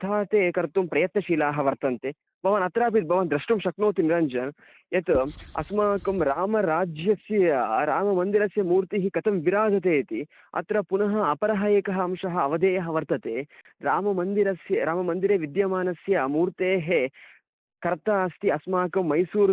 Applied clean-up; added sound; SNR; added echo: neural mask model DeepFilterNet 3.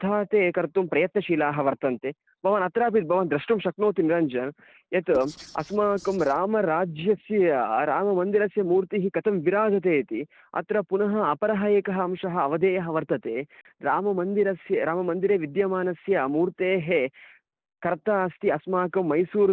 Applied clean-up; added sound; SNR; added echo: neural separator model SepFormer DNS4.